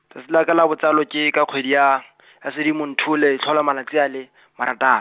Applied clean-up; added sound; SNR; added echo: none; none; none; none.